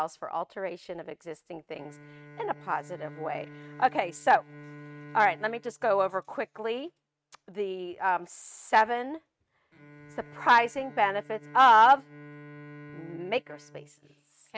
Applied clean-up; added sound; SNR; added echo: neural mask model RNNoise.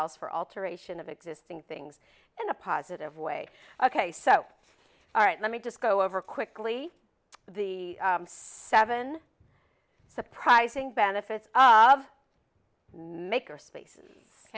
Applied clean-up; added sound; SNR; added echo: none; none; none; none.